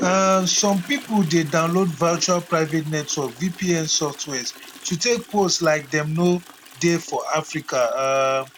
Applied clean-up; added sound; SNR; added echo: none; Toilet flush; 18 dB; none.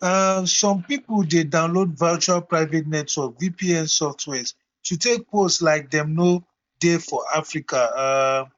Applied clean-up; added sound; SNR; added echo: neural mask model DeepFilterNet 3.